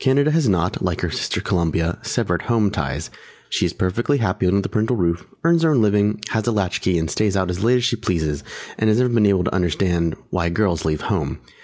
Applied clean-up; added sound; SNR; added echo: none; none; none; none.